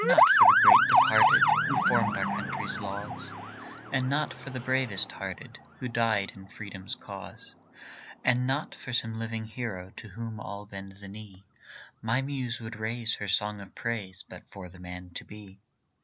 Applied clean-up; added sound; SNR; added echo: none; Motor vehicle (road) / Siren; -3 dB; none.